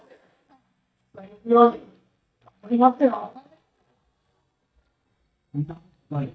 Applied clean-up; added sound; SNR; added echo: neural mask model DeepFilterNet 3.